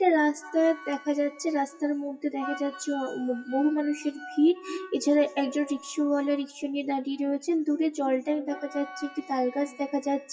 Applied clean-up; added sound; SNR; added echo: classical method WPE with log-MMSE.